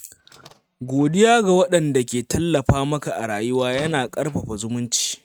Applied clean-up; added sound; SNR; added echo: neural mask model RNNoise.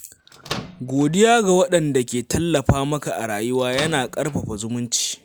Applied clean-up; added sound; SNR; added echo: none; Microwave oven; 14 dB; none.